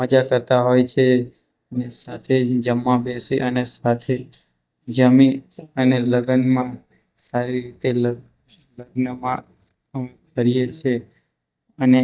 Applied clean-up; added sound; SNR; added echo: neural mask model DeepFilterNet 3.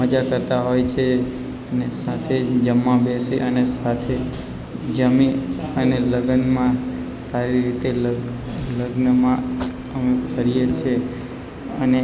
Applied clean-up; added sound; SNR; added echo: none; none; none; none.